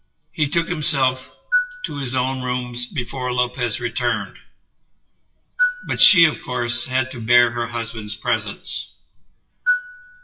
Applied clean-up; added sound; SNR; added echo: classical method WPE with log-MMSE.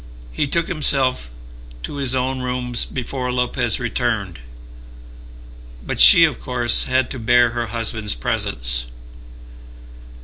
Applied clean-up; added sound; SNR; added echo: none; none; none; none.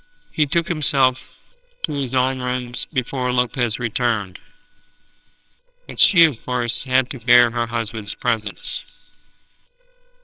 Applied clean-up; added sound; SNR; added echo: neural separator model SepFormer WHAMR!.